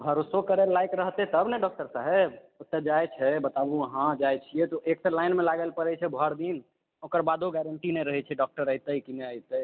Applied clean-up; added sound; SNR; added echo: none; none; none; none.